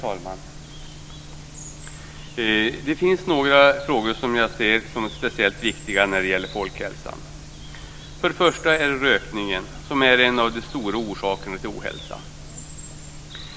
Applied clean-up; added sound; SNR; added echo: none; Bird; 19 dB; none.